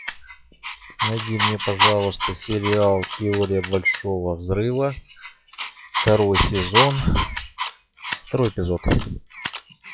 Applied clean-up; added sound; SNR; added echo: classical method log-MMSE.